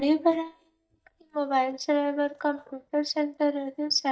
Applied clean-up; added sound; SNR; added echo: neural mask model DeepFilterNet 3.